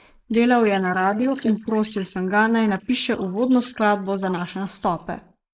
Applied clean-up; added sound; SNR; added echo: neural mask model Resemble Enhance denoiser.